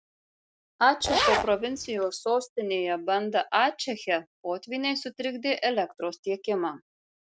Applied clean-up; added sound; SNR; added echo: none; Zipper (clothing); 0 dB; none.